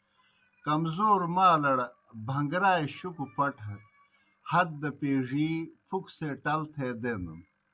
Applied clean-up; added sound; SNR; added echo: none; none; none; none.